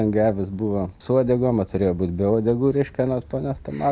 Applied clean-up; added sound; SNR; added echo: none; none; none; none.